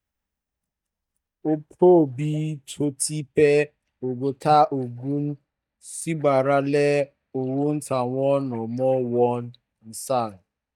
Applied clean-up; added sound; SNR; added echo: neural mask model DeepFilterNet 3.